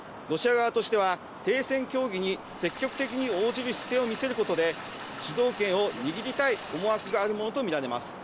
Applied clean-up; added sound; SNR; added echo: none; Sink (filling or washing) / Water tap, faucet; 13 dB; none.